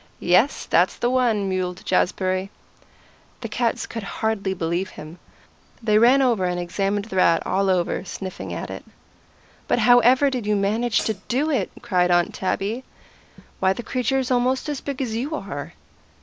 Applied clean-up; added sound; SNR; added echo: none; Hi-hat; 13 dB; none.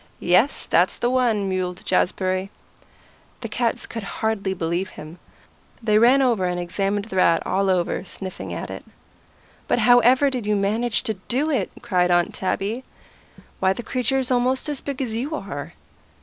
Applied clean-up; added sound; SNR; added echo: none; none; none; none.